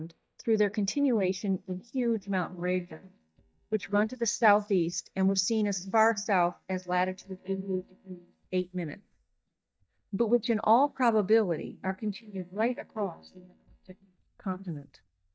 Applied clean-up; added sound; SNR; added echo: neural mask model DeepFilterNet 3.